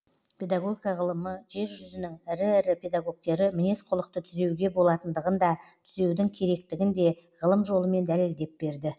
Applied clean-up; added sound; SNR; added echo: none; none; none; none.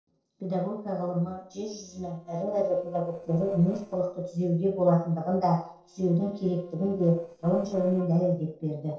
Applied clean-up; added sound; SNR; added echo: neural separator model SepFormer DNS4.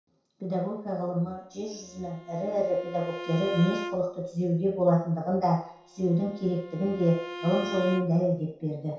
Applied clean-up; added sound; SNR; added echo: none; Bowed string instrument; 12 dB; reverberation time 0.6 s.